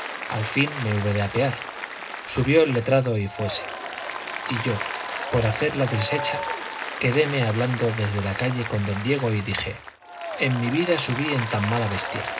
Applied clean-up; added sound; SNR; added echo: none; Applause; 7 dB; reverberation time 0.2 s.